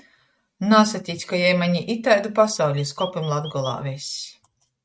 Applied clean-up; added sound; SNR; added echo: neural mask model RNNoise.